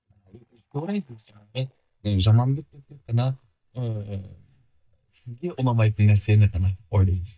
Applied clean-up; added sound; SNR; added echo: neural mask model DeepFilterNet 3.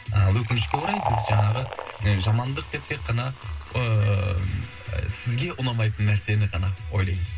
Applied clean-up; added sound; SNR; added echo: none; Fill (with liquid); 11 dB; reverberation time 0.2 s.